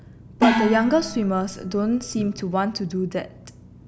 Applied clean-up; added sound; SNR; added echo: none; Gong; 1 dB; none.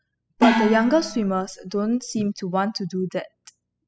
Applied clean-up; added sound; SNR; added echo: classical method spectral subtraction.